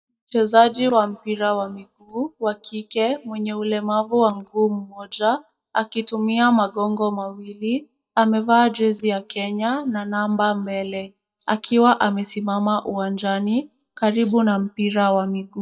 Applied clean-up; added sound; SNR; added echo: neural mask model DeepFilterNet 3.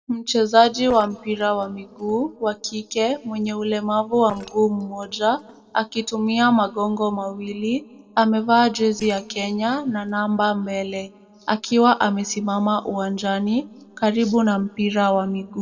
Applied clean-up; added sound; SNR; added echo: neural separator model SepFormer DNS4.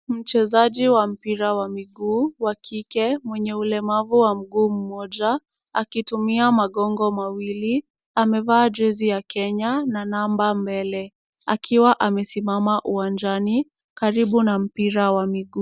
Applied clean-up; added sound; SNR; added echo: none; none; none; none.